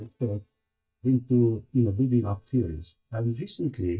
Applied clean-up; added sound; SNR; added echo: neural mask model DeepFilterNet 3.